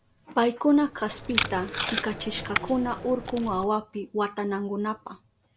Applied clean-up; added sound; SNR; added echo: none; Packing tape, duct tape; 3 dB; none.